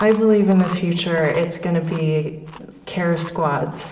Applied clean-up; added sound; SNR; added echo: none; Chewing, mastication; 20 dB; reverberation time 0.9 s.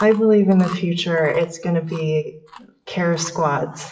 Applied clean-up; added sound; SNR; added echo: classical method WPE with log-MMSE.